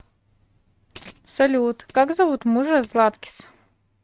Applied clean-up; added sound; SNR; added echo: neural mask model RNNoise.